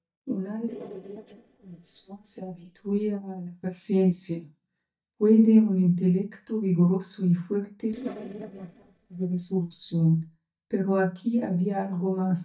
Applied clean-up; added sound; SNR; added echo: neural mask model DeepFilterNet 3.